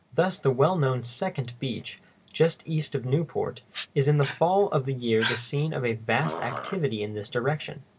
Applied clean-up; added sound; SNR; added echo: none; Dog; 11 dB; none.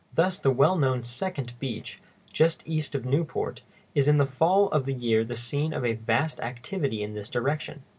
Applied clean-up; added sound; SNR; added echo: none; none; none; none.